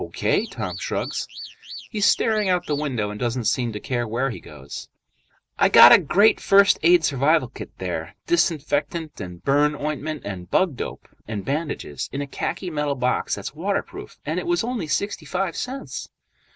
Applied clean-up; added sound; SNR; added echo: none; Alarm / Car; 14 dB; none.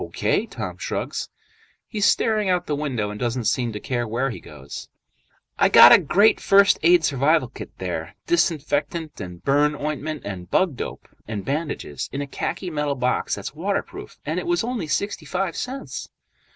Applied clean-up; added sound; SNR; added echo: none; none; none; none.